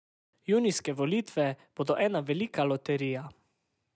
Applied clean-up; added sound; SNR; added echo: none; none; none; none.